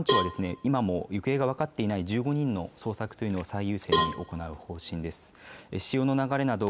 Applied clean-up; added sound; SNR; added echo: none; Cowbell; 4 dB; none.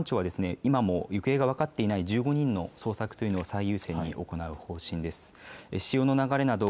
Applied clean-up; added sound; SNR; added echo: none; none; none; none.